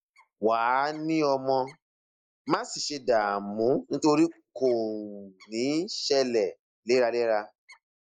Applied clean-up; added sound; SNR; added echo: neural mask model Resemble Enhance denoiser.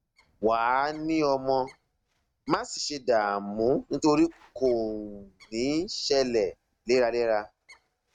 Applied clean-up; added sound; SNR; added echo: neural mask model RNNoise.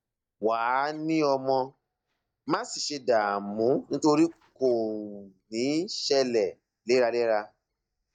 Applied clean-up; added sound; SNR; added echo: neural mask model DeepFilterNet 3.